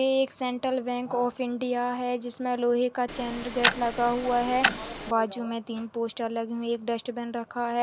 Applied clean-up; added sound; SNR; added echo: none; Tick-tock; 2 dB; none.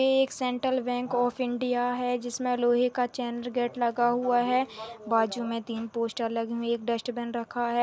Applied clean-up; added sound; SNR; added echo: none; none; none; none.